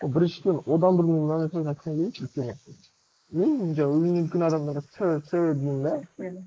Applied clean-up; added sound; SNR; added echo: neural mask model Resemble Enhance denoiser.